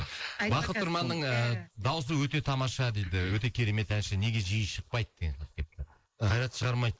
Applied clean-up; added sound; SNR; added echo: neural mask model Resemble Enhance denoiser.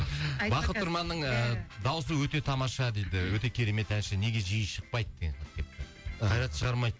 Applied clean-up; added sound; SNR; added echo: none; none; none; none.